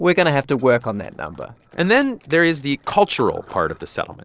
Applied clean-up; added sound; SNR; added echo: neural separator model SepFormer DNS4.